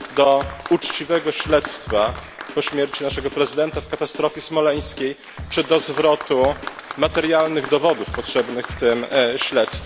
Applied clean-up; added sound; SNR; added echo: none; Drum kit + Applause; 13 dB; none.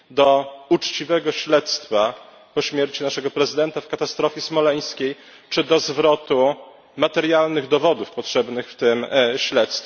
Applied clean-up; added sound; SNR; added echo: none; none; none; none.